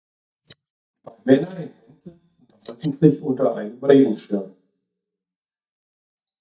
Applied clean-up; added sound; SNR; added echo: neural mask model DeepFilterNet 3.